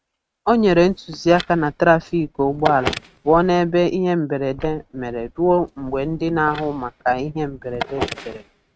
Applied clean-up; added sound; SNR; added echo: neural mask model RNNoise.